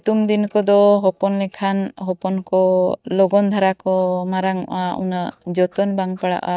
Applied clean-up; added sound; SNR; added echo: neural mask model DeepFilterNet 3.